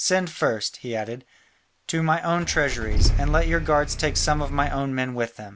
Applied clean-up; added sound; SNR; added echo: none; Engine starting / Car; -1 dB; none.